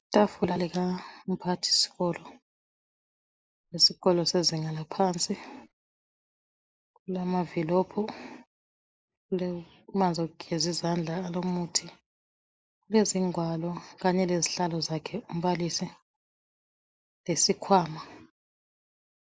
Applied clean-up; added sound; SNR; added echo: neural mask model Resemble Enhance denoiser.